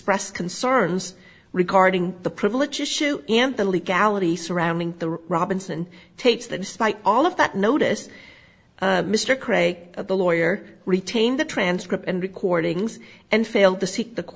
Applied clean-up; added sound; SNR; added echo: none; none; none; none.